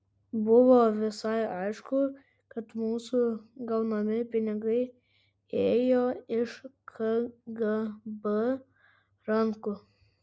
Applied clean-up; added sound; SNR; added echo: none; none; none; none.